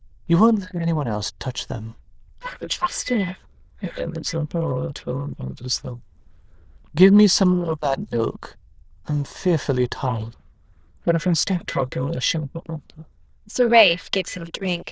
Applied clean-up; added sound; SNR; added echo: neural diffusion model UNIVERSE++.